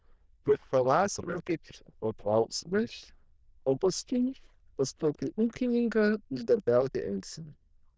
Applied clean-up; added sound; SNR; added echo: neural diffusion model UNIVERSE++.